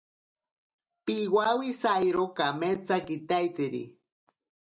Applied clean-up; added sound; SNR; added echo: none; none; none; none.